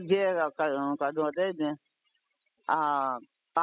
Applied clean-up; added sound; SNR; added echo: classical method spectral subtraction.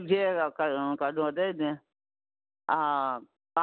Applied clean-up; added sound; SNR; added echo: none; none; none; none.